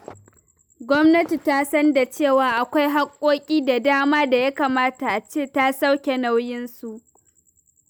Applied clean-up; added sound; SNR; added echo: none; none; none; none.